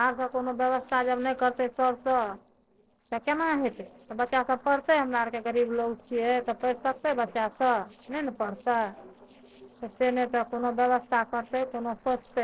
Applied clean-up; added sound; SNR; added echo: neural separator model SepFormer DNS4.